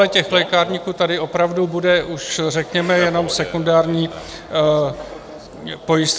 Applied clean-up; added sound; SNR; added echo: none; none; none; none.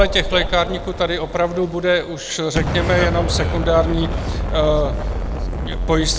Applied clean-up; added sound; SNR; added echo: none; Explosion; 3 dB; none.